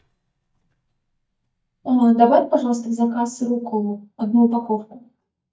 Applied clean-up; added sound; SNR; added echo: neural mask model DeepFilterNet 3.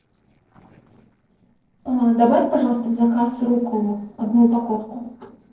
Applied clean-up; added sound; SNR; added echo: neural separator model SepFormer DNS4.